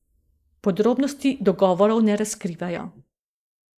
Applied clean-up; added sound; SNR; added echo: neural mask model Resemble Enhance denoiser.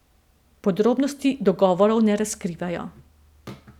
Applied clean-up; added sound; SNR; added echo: none; none; none; none.